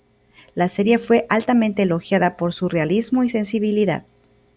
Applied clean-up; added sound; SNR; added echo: none; none; none; none.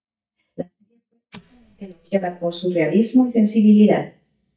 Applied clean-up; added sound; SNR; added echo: neural mask model DeepFilterNet 3.